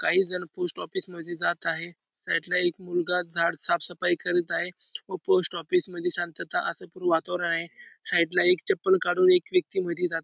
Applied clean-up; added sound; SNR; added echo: none; none; none; none.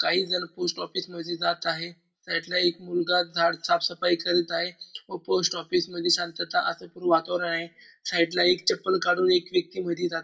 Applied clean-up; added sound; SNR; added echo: none; none; none; reverberation time 0.2 s.